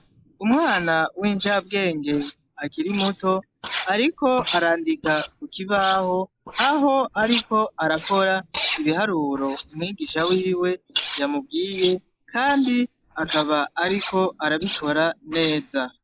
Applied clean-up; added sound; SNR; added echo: neural mask model Resemble Enhance denoiser.